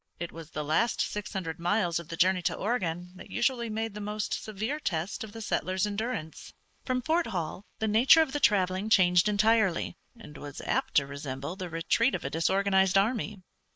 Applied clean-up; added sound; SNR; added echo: neural mask model Resemble Enhance denoiser.